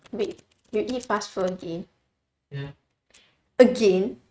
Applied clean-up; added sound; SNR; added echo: neural mask model RNNoise.